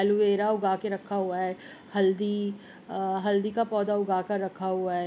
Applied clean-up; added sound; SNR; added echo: none; none; none; none.